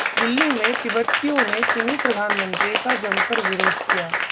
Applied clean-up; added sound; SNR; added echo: none; Applause / Crowd; -3 dB; none.